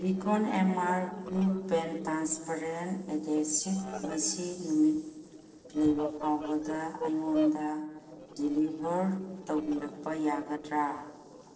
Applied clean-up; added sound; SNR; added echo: neural separator model SepFormer DNS4.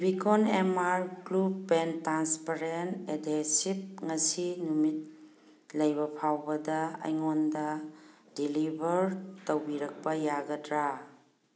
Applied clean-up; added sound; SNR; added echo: none; none; none; none.